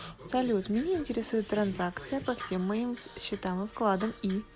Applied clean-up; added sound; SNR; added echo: none; none; none; none.